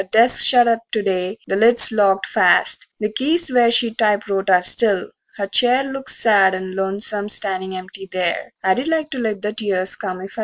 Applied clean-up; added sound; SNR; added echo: none; none; none; none.